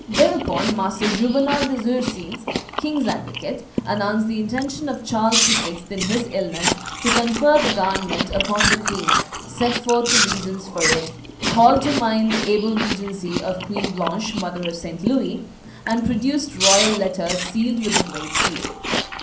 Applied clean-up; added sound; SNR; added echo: none; Chewing, mastication; 3 dB; reverberation time 0.6 s.